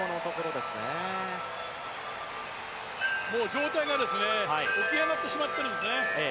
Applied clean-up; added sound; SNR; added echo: none; Wind chime; 1 dB; none.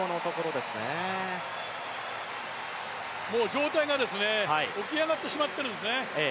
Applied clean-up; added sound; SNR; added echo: none; none; none; none.